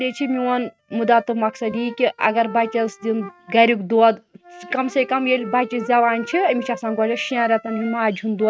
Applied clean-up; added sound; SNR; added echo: neural mask model RNNoise.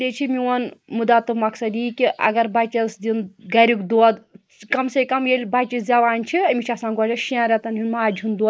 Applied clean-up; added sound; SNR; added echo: neural mask model Resemble Enhance denoiser.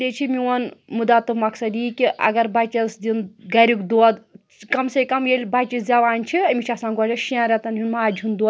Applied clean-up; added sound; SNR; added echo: none; none; none; none.